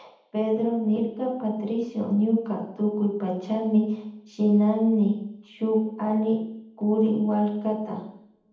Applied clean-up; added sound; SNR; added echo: none; none; none; reverberation time 0.8 s.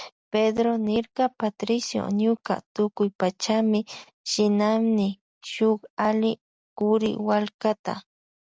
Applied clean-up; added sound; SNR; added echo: none; none; none; none.